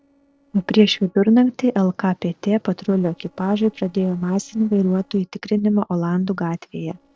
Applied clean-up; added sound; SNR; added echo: neural separator model SepFormer DNS4.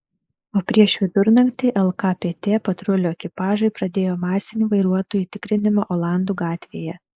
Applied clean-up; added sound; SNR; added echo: neural mask model Resemble Enhance denoiser.